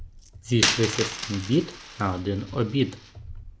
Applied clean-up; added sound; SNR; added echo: none; Coin (dropping); 5 dB; none.